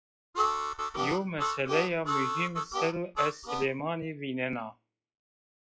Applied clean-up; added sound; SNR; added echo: classical method log-MMSE.